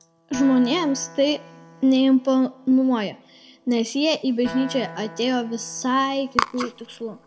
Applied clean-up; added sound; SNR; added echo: none; Acoustic guitar; 19 dB; reverberation time 0.8 s.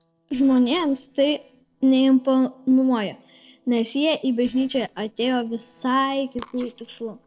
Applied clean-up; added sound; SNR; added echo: neural separator model SepFormer DNS4.